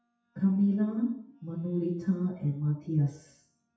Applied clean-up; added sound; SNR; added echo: classical method WPE with log-MMSE.